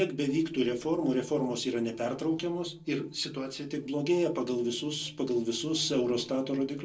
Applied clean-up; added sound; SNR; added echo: neural separator model SepFormer DNS4.